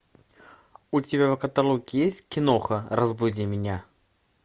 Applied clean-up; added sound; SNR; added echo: none; none; none; none.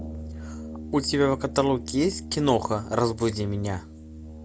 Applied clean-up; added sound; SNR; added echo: none; Brass instrument; 12 dB; none.